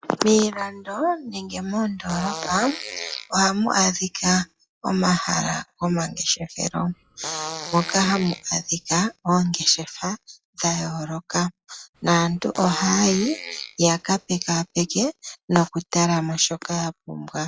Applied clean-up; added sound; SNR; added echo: classical method log-MMSE.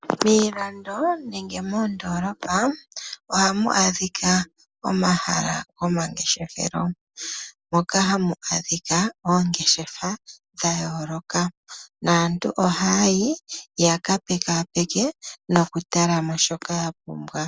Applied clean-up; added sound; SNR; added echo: none; none; none; none.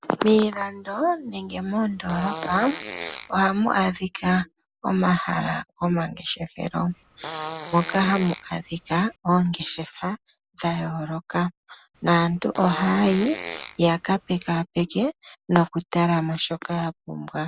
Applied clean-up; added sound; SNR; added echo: none; Fart; 12 dB; none.